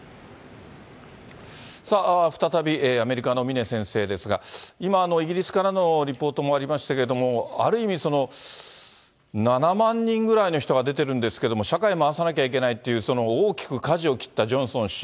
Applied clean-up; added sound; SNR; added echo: none; none; none; none.